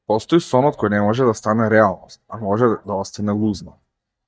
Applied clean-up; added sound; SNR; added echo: neural mask model DeepFilterNet 3.